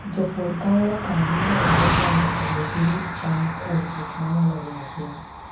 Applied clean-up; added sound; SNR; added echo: none; Car passing by; 2 dB; reverberation time 0.6 s.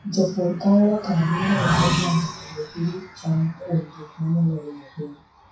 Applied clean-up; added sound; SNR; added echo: classical method WPE with log-MMSE.